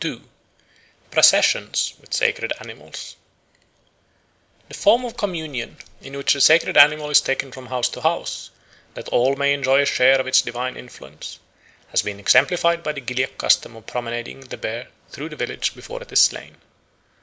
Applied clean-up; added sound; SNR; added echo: none; none; none; none.